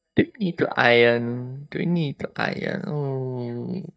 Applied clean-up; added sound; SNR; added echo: neural mask model DeepFilterNet 3.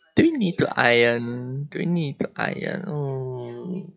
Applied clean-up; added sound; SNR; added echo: classical method WPE with log-MMSE.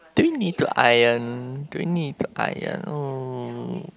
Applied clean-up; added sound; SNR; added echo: none; none; none; none.